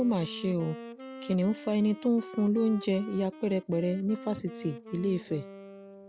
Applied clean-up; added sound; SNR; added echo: none; Wind instrument, woodwind instrument; 15 dB; none.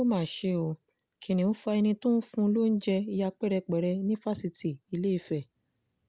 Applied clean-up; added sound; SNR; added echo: none; none; none; none.